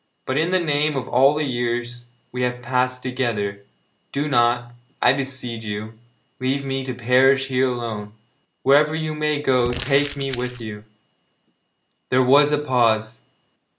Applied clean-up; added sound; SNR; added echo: none; Crumpling, crinkling; 12 dB; none.